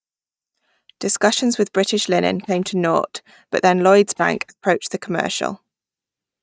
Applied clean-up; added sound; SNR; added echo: neural mask model DeepFilterNet 3.